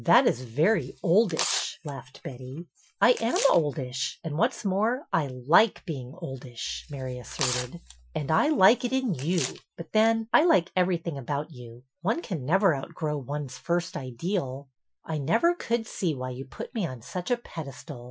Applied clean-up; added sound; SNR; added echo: classical method Wiener filter.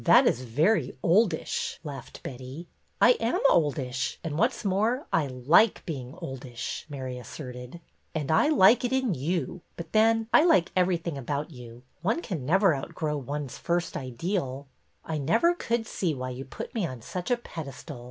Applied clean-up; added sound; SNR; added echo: none; none; none; none.